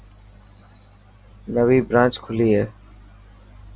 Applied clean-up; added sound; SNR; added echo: none; none; none; none.